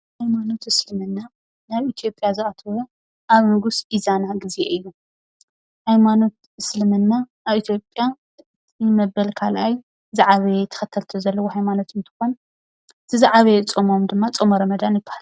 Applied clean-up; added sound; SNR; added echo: none; none; none; none.